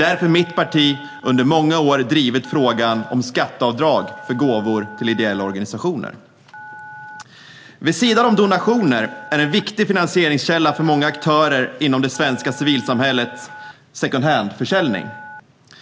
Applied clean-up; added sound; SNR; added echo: none; Telephone; 20 dB; none.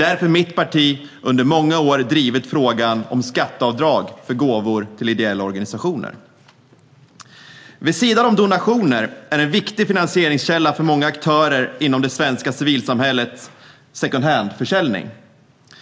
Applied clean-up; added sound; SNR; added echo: none; none; none; none.